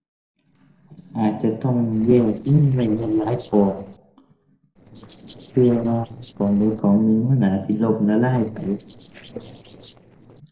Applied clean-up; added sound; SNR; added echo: neural separator model SepFormer DNS4.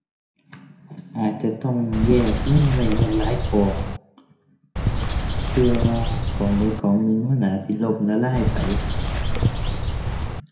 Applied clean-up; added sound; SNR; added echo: none; Bird; -1 dB; reverberation time 0.6 s.